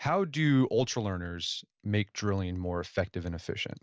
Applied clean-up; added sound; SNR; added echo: none; none; none; none.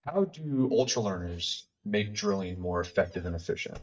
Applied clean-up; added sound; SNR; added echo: neural mask model DeepFilterNet 3.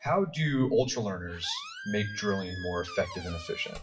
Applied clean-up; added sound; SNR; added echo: classical method WPE with log-MMSE.